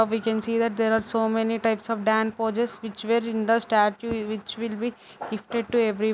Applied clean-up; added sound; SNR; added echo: none; none; none; none.